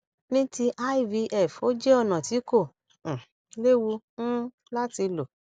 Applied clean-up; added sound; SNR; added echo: none; none; none; none.